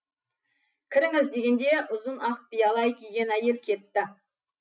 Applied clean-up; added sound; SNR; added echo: none; none; none; none.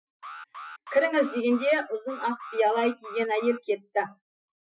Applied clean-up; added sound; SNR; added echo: classical method Wiener filter.